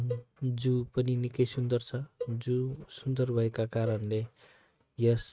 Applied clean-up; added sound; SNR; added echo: neural mask model RNNoise.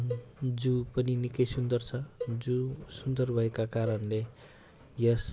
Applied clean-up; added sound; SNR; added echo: none; Cowbell; 15 dB; none.